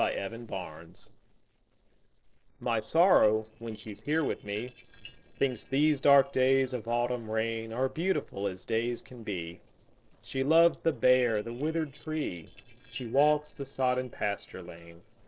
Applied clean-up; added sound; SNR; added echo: neural separator model SepFormer DNS4.